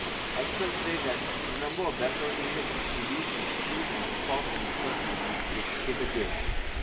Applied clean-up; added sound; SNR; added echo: none; Subway, metro, underground; -5 dB; reverberation time 1.5 s.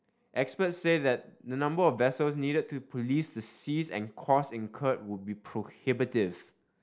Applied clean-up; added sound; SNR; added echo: none; none; none; none.